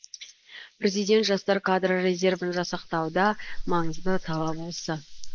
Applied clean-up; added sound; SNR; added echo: neural mask model Resemble Enhance denoiser.